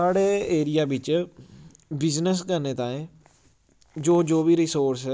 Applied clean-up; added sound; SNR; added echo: none; none; none; none.